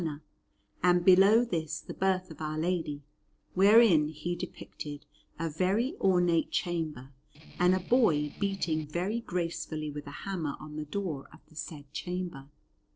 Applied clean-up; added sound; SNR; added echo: neural separator model SepFormer DNS4.